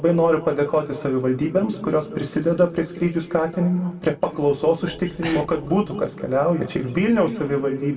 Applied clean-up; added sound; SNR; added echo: none; Breathing; 16 dB; reverberation time 1.3 s.